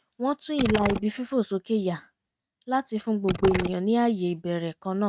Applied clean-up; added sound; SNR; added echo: neural mask model RNNoise.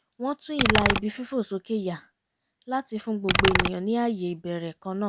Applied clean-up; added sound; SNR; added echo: none; Computer keyboard; -2 dB; none.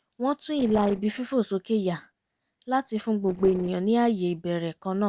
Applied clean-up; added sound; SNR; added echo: neural separator model SepFormer DNS4.